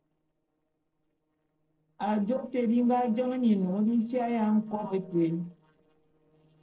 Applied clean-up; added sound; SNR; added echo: neural separator model SepFormer DNS4.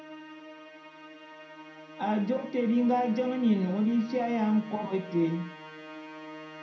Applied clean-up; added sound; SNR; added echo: none; Musical instrument; 15 dB; reverberation time 0.4 s.